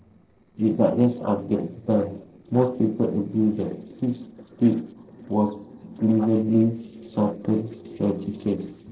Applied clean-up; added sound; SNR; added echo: neural separator model SepFormer DNS4.